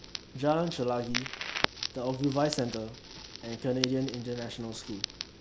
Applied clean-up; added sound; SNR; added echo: none; Crackle; 6 dB; none.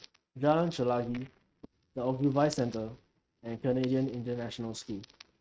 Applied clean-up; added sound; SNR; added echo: neural mask model RNNoise.